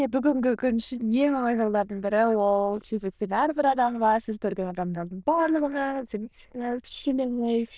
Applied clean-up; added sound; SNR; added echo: neural diffusion model UNIVERSE++.